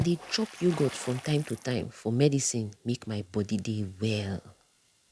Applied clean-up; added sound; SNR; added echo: none; Water / Splash, splatter; 14 dB; none.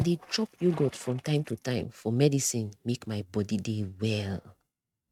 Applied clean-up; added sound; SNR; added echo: neural mask model RNNoise.